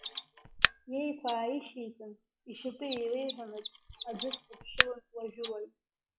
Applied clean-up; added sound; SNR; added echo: classical method log-MMSE.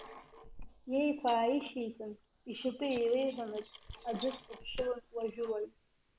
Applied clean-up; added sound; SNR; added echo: neural mask model Resemble Enhance denoiser.